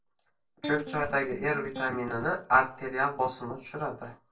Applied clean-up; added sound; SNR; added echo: neural separator model SepFormer DNS4.